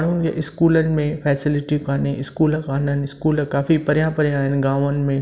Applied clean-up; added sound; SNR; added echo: none; none; none; none.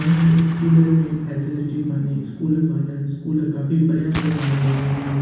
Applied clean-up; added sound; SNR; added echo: none; Explosion; 16 dB; reverberation time 1.2 s.